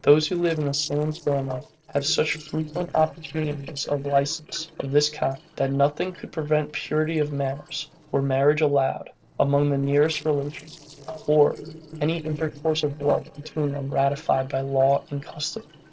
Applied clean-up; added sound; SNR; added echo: neural separator model SepFormer DNS4.